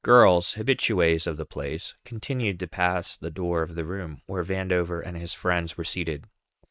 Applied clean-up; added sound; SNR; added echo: neural mask model Resemble Enhance denoiser.